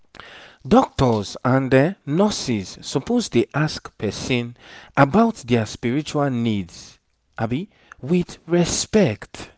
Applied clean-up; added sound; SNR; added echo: none; none; none; none.